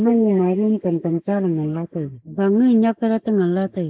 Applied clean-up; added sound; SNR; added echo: neural mask model Resemble Enhance denoiser.